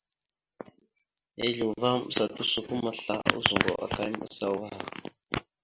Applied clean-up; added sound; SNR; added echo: none; none; none; none.